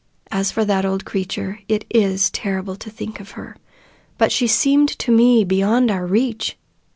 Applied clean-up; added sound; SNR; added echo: none; none; none; none.